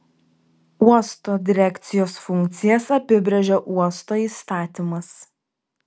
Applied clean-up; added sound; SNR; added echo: none; none; none; none.